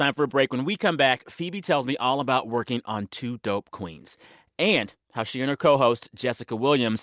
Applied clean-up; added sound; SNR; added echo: none; none; none; none.